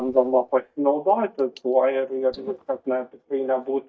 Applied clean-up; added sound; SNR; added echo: neural mask model DeepFilterNet 3.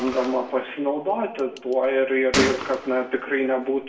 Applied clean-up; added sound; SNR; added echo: none; Gunshot, gunfire; 9 dB; reverberation time 0.7 s.